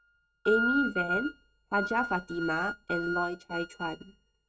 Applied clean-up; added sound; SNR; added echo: neural mask model RNNoise.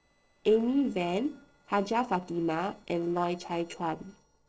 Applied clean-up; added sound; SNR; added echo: neural separator model SepFormer DNS4.